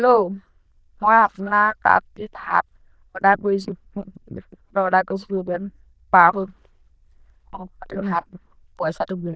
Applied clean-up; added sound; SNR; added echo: neural diffusion model UNIVERSE++.